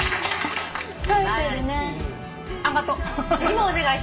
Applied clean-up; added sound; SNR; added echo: none; Aircraft; 18 dB; reverberation time 0.2 s.